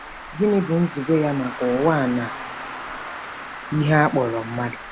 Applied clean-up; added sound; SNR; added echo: none; Traffic noise, roadway noise; 12 dB; none.